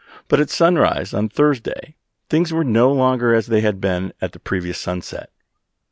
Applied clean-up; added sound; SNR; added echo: none; none; none; none.